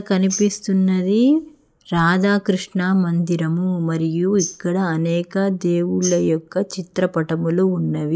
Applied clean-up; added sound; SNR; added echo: neural mask model Resemble Enhance denoiser.